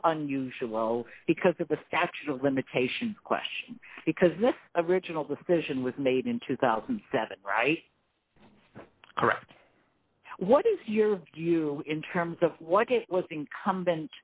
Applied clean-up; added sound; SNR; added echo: neural separator model SepFormer DNS4.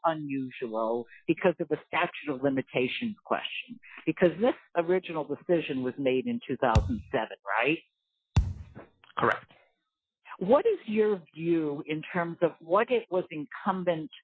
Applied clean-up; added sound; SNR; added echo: classical method Wiener filter.